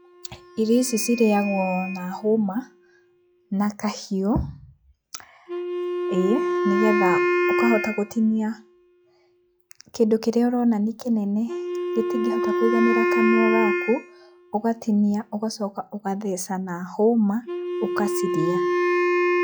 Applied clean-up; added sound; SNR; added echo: classical method log-MMSE.